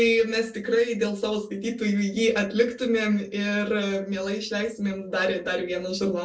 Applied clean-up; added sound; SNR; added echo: none; none; none; reverberation time 0.2 s.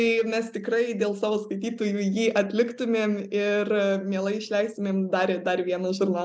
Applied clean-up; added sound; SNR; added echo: none; none; none; none.